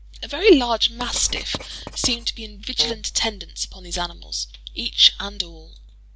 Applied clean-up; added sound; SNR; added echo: none; Writing + Wind instrument, woodwind instrument; 15 dB; none.